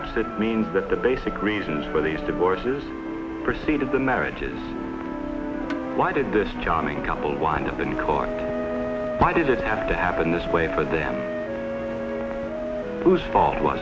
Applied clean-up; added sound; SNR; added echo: none; Percussion; 13 dB; none.